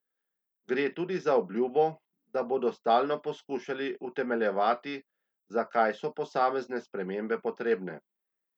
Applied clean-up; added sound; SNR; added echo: none; none; none; none.